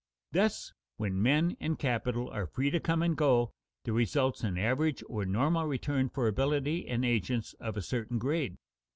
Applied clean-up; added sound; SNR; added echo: none; none; none; none.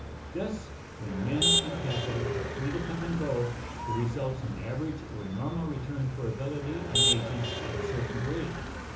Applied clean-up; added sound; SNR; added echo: none; Motor vehicle (road); 0 dB; reverberation time 0.6 s.